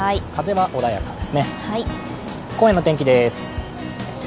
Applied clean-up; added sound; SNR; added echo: none; none; none; none.